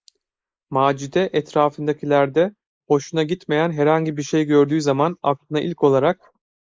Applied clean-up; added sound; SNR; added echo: neural mask model Resemble Enhance denoiser.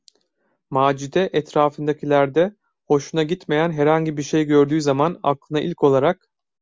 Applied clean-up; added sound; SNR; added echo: none; none; none; none.